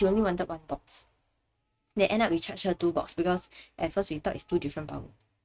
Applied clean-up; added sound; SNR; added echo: neural mask model RNNoise.